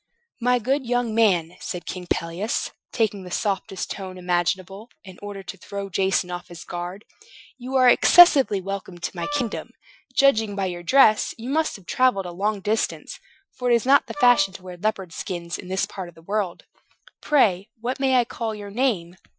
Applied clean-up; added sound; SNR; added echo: classical method Wiener filter.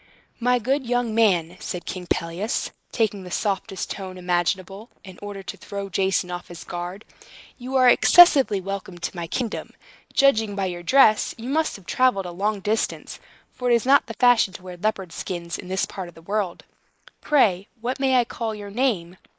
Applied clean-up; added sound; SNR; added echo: neural mask model Resemble Enhance denoiser.